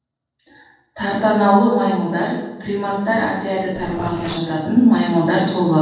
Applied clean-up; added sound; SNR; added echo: neural separator model SepFormer DNS4.